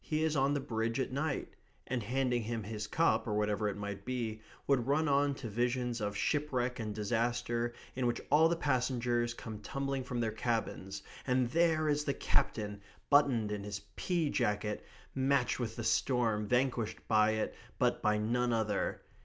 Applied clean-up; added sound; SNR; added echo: none; none; none; none.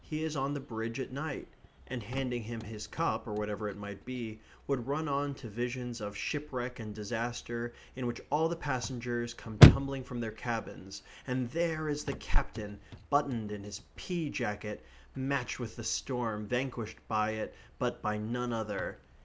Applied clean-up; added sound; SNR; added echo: none; Chirp, tweet / Slam / Car; 2 dB; none.